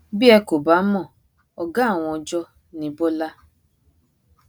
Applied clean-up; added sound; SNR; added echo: none; none; none; none.